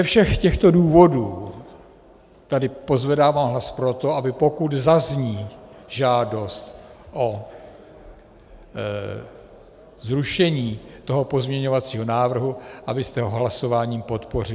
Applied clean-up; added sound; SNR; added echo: none; none; none; none.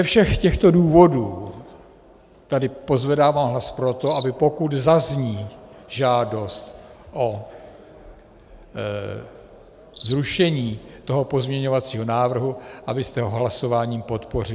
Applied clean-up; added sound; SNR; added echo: none; Cricket; 19 dB; none.